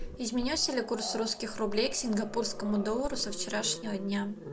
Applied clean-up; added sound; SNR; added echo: none; Growling; 9 dB; none.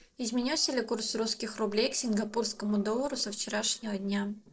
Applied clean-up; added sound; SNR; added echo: neural separator model SepFormer DNS4.